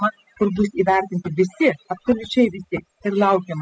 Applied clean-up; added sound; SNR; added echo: classical method spectral subtraction.